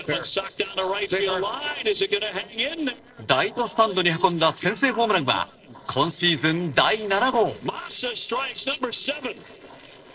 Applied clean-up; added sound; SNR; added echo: neural separator model SepFormer DNS4.